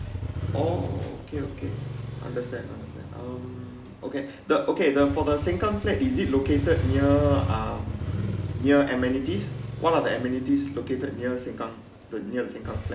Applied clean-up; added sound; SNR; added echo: none; Motorcycle; 5 dB; none.